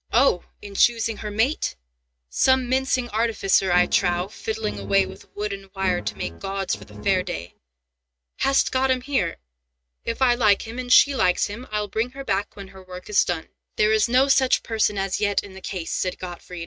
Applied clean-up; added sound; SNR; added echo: neural mask model RNNoise.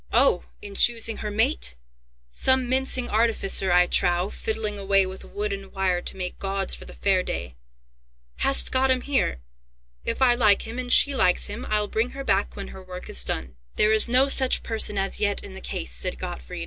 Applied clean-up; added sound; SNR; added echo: none; none; none; none.